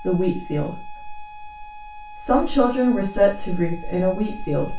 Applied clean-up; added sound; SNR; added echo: none; Harmonica; 18 dB; reverberation time 0.3 s.